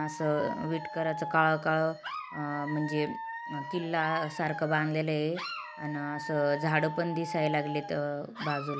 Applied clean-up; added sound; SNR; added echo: none; Alarm / Dog; 9 dB; none.